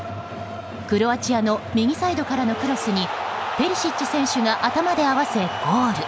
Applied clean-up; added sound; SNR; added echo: none; none; none; none.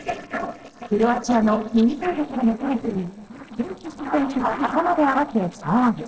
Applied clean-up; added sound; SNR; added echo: neural separator model SepFormer DNS4.